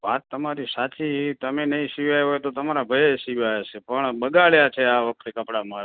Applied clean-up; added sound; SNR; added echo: none; none; none; none.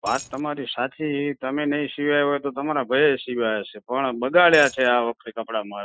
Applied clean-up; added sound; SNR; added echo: classical method Wiener filter.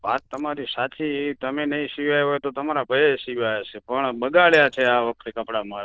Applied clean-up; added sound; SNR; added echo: neural diffusion model UNIVERSE++.